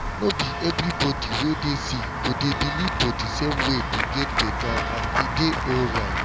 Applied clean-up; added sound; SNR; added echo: none; Walk, footsteps / Run / Bell; 1 dB; none.